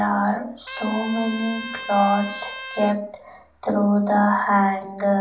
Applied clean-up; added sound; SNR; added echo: none; Trumpet; 12 dB; reverberation time 0.4 s.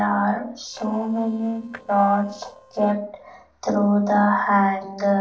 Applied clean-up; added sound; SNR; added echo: neural separator model SepFormer DNS4.